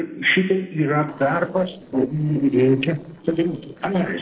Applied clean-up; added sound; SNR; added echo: neural separator model SepFormer DNS4.